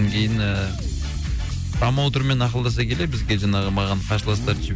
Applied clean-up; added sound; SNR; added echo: none; Idling / Accelerating, revving, vroom / Car; 14 dB; none.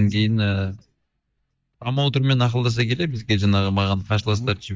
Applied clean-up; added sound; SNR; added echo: neural mask model DeepFilterNet 3.